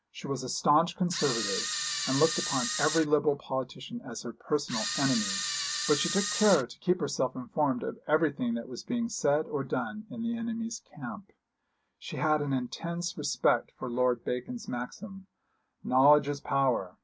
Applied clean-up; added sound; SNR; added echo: none; Camera; 3 dB; none.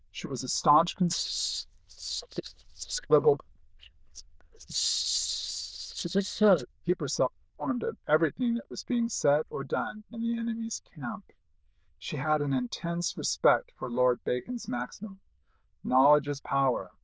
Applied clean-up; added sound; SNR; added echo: neural diffusion model UNIVERSE++.